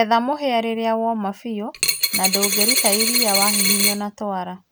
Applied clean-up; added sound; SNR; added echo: none; Coin (dropping); -4 dB; none.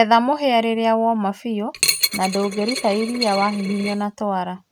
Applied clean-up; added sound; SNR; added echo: neural mask model RNNoise.